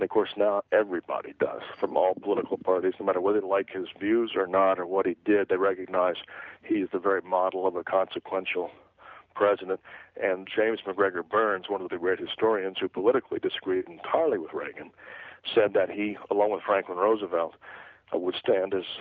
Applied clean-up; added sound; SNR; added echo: none; none; none; none.